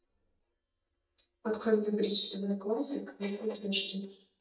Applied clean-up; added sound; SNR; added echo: neural mask model DeepFilterNet 3.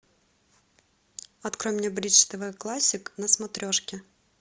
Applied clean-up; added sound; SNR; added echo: none; none; none; none.